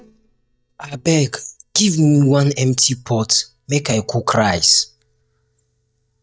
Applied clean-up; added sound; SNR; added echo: neural mask model DeepFilterNet 3.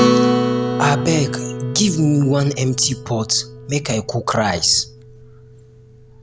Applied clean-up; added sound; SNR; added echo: none; Acoustic guitar; 2 dB; none.